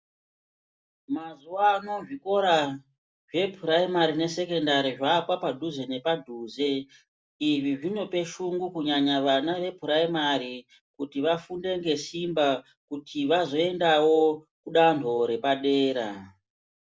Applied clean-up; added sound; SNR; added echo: none; none; none; none.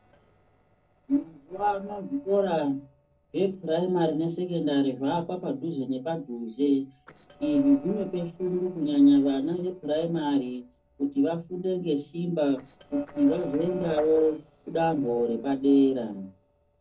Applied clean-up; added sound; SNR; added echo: neural separator model SepFormer DNS4.